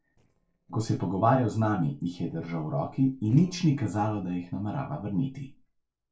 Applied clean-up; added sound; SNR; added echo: neural separator model SepFormer DNS4.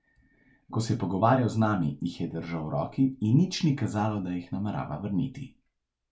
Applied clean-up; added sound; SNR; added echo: none; none; none; none.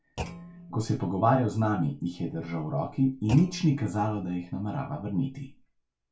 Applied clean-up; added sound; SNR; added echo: none; Thump, thud; 17 dB; reverberation time 0.2 s.